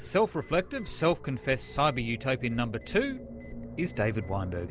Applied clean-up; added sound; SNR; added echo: none; none; none; none.